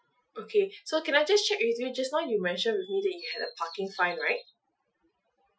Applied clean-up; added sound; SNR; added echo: classical method Wiener filter.